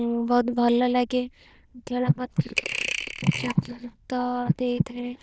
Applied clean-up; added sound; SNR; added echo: neural diffusion model UNIVERSE++.